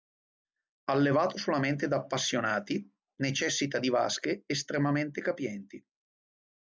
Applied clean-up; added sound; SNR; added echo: none; none; none; none.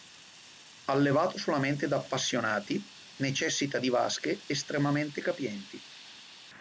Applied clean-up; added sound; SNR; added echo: none; Fire; 19 dB; none.